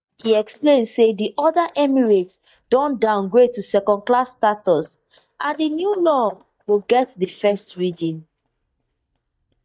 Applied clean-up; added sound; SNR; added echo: neural mask model DeepFilterNet 3.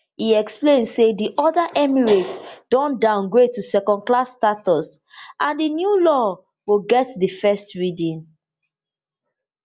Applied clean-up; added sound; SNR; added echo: none; none; none; none.